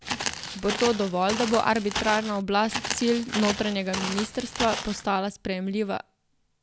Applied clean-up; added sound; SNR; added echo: none; Walk, footsteps; 6 dB; none.